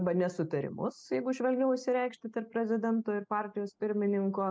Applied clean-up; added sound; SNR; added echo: none; none; none; none.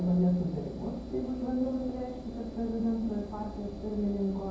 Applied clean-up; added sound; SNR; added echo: none; Engine; 11 dB; reverberation time 0.9 s.